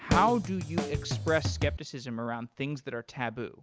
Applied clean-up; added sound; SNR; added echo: none; Drum kit; 0 dB; none.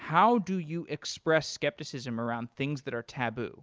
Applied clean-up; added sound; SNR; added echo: none; none; none; none.